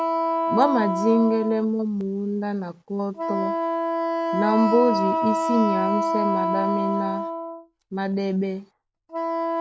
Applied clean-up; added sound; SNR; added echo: none; Wind instrument, woodwind instrument; 1 dB; none.